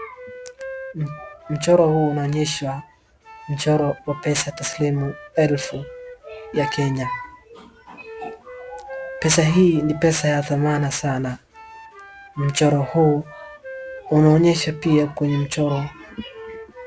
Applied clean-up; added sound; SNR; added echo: none; Wind instrument, woodwind instrument; 17 dB; none.